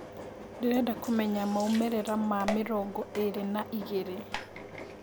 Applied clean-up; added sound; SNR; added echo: none; Engine; 10 dB; none.